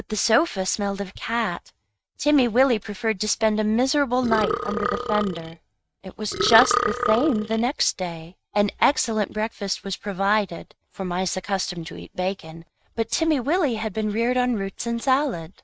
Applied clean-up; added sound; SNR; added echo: neural mask model RNNoise.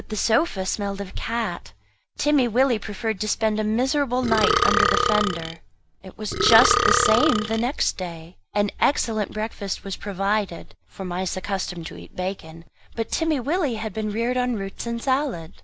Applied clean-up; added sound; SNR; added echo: none; Burping, eructation; -2 dB; none.